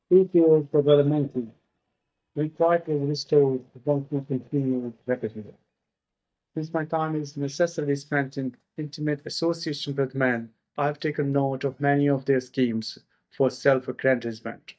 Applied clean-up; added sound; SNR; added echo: neural mask model DeepFilterNet 3.